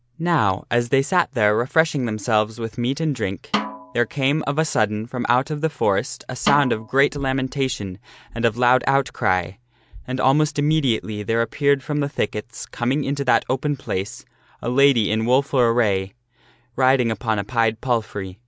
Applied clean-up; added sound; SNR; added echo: none; Snare drum; 9 dB; none.